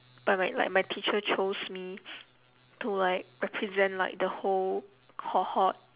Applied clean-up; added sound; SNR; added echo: none; none; none; none.